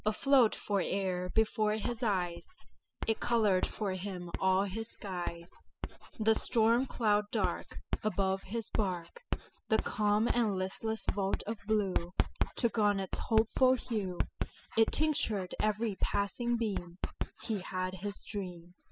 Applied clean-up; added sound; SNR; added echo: classical method spectral subtraction.